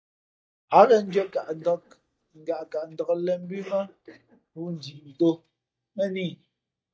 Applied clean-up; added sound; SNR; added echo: neural mask model DeepFilterNet 3.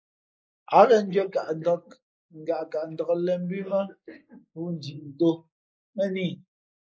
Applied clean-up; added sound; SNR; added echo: neural mask model Resemble Enhance denoiser.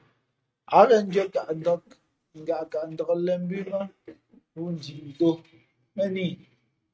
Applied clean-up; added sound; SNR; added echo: neural mask model RNNoise.